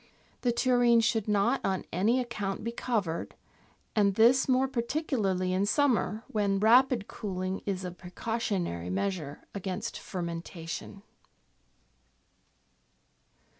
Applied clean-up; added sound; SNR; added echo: none; none; none; none.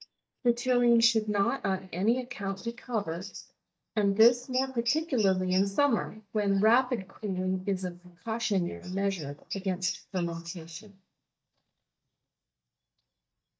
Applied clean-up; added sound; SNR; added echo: neural mask model DeepFilterNet 3.